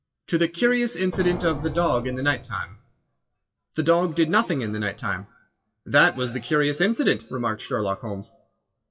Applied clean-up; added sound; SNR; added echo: classical method WPE with log-MMSE.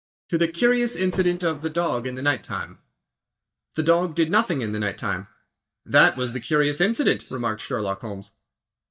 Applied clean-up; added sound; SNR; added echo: neural mask model DeepFilterNet 3.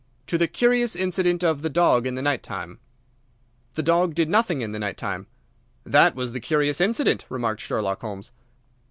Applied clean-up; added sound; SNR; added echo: none; none; none; none.